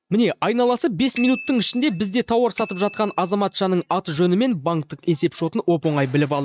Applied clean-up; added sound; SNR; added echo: neural mask model RNNoise.